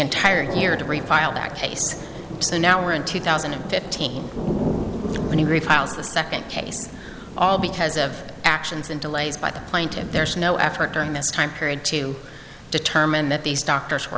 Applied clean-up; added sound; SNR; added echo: none; Thunder / Rain; 8 dB; none.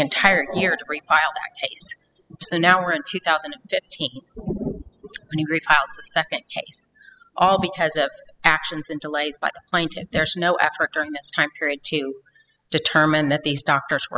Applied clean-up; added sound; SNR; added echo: classical method spectral subtraction.